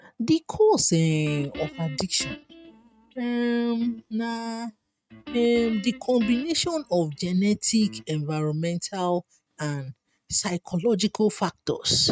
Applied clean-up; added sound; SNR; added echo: neural mask model RNNoise.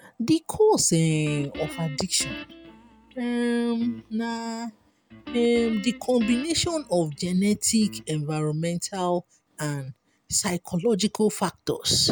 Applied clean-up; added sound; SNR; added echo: none; Guitar; 16 dB; none.